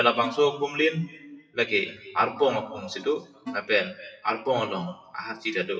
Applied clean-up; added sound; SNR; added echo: classical method WPE with log-MMSE.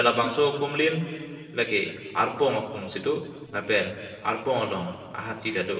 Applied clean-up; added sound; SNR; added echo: neural separator model SepFormer DNS4.